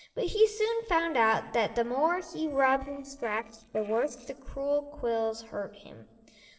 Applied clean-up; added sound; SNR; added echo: neural separator model SepFormer DNS4.